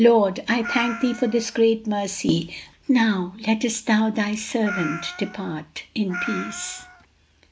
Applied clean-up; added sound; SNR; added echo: none; Meow; 12 dB; none.